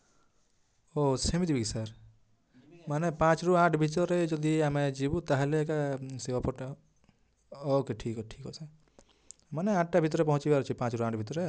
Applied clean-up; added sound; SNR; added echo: none; none; none; none.